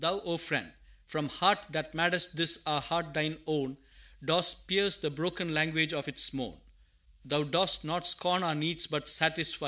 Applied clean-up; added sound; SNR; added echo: none; none; none; none.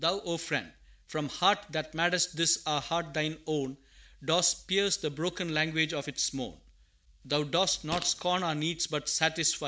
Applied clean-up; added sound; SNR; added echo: none; Fart; 12 dB; none.